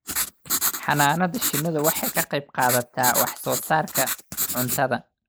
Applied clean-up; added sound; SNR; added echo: neural mask model Resemble Enhance denoiser.